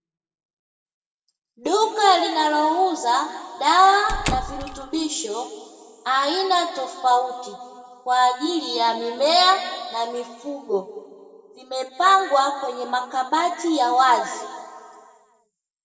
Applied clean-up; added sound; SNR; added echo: none; Squeak / Slam / Wood; 7 dB; reverberation time 1.8 s.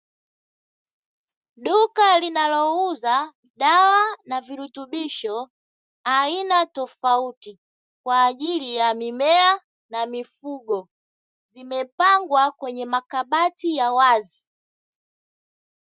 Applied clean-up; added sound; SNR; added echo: none; none; none; none.